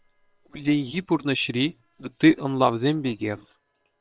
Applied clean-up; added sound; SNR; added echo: neural separator model SepFormer WHAM!.